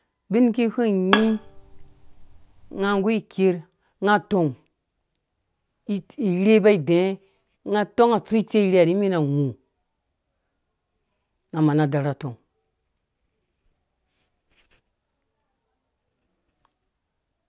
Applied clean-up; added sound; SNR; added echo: none; Bowed string instrument; 6 dB; none.